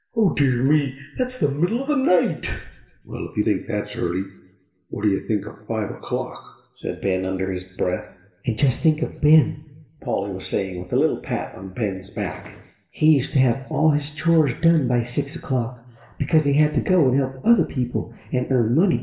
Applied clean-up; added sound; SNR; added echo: none; Gunshot, gunfire; 17 dB; reverberation time 0.7 s.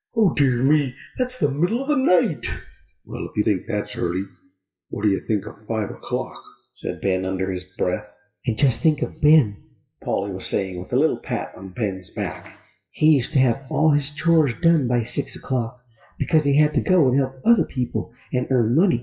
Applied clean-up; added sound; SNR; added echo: classical method WPE with log-MMSE.